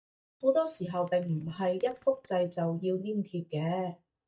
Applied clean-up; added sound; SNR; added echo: neural mask model DeepFilterNet 3.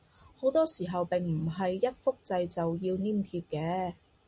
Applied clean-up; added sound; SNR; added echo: none; none; none; none.